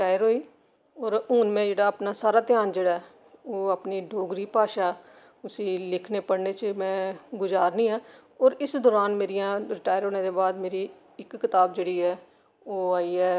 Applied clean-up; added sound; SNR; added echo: none; none; none; none.